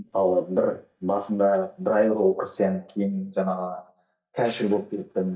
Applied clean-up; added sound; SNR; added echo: neural mask model DeepFilterNet 3.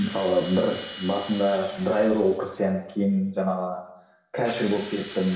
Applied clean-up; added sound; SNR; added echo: none; Drill; 17 dB; reverberation time 0.8 s.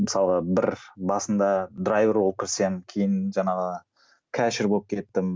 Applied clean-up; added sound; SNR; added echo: none; none; none; none.